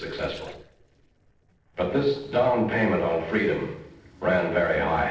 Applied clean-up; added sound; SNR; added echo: neural separator model SepFormer DNS4.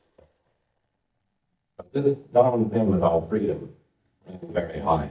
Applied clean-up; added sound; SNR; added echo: neural mask model DeepFilterNet 3.